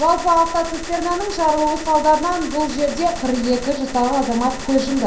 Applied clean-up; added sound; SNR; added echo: none; Gunshot, gunfire; 11 dB; reverberation time 0.6 s.